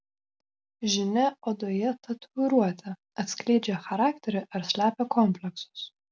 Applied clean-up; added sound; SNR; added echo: none; none; none; none.